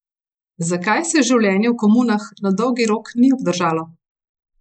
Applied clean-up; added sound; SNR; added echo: neural mask model Resemble Enhance denoiser.